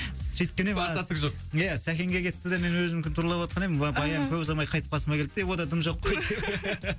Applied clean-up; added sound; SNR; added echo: none; none; none; none.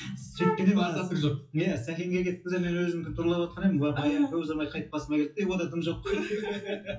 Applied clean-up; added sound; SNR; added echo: classical method WPE with log-MMSE.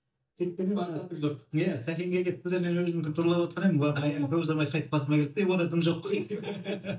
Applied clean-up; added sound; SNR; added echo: neural mask model DeepFilterNet 3.